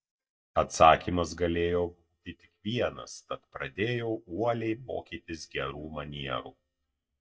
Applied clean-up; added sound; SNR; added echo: neural mask model DeepFilterNet 3.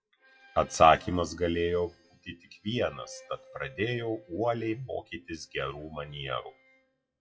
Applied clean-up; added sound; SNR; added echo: classical method WPE with log-MMSE.